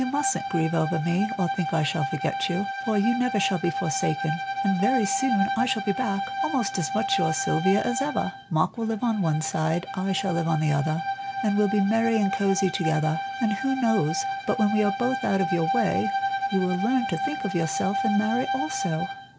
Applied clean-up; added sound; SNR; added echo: none; Bowed string instrument; 4 dB; none.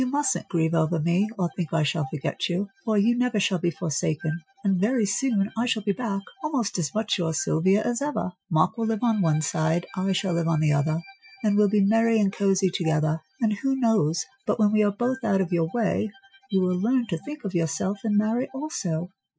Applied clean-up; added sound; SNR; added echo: classical method Wiener filter.